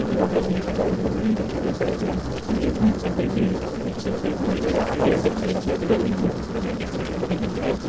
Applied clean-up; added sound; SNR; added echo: neural separator model SepFormer DNS4.